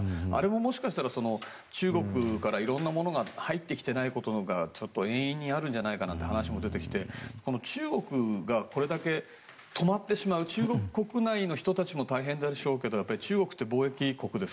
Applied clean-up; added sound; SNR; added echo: none; none; none; none.